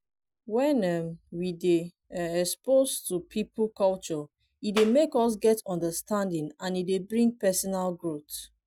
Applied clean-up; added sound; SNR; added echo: none; Clapping; 10 dB; none.